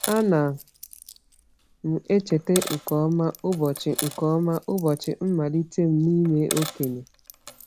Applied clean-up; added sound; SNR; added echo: none; Coin (dropping); 13 dB; none.